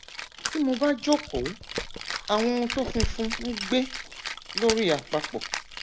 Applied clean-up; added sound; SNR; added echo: none; Fire + Rattle (instrument); 6 dB; none.